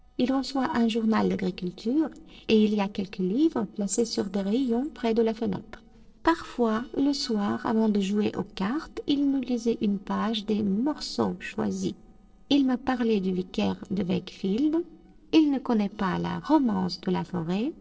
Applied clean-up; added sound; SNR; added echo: neural separator model SepFormer DNS4.